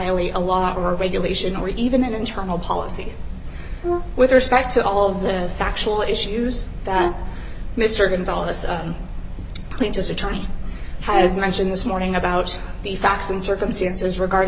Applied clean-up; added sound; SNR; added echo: none; Brass instrument; 9 dB; none.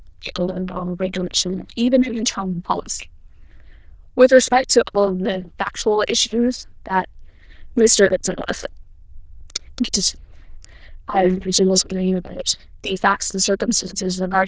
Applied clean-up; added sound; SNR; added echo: neural diffusion model UNIVERSE++.